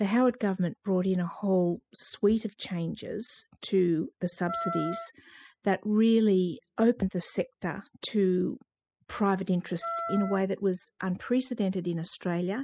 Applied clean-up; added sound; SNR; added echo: classical method spectral subtraction.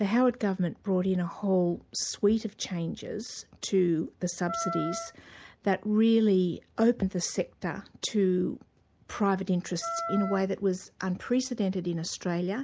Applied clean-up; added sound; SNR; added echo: none; Wind instrument, woodwind instrument; 8 dB; none.